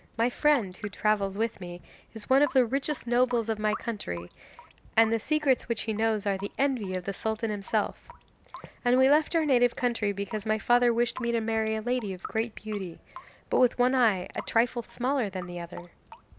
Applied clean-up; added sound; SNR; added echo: none; Drip / Sink (filling or washing) / Water tap, faucet; 19 dB; none.